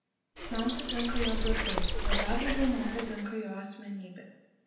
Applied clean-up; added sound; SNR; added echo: none; Bird; -4 dB; reverberation time 0.9 s.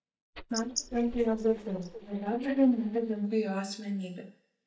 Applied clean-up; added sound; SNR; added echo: neural mask model DeepFilterNet 3.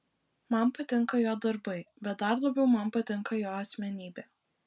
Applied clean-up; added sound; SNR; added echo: none; none; none; none.